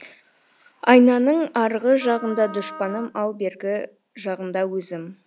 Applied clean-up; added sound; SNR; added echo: none; Wind instrument, woodwind instrument; 17 dB; none.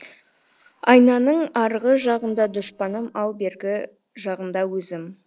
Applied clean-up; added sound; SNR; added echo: neural separator model SepFormer DNS4.